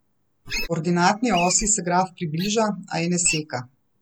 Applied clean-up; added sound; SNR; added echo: none; Wild animals; 11 dB; none.